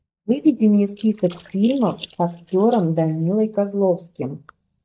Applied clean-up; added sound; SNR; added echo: neural mask model DeepFilterNet 3.